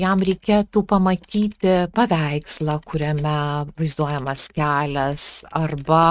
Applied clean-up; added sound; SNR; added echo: neural mask model RNNoise.